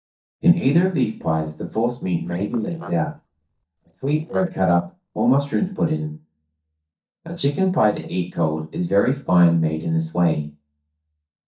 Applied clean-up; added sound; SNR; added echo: neural mask model DeepFilterNet 3.